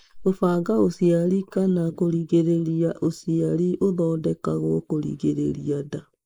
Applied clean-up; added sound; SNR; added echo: neural mask model Resemble Enhance denoiser.